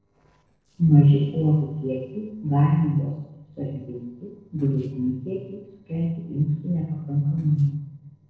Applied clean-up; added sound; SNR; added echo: neural separator model SepFormer DNS4.